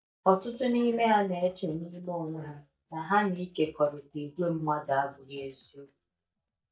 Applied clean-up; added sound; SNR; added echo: neural mask model DeepFilterNet 3.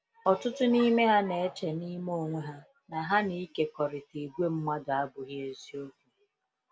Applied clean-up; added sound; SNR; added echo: none; none; none; none.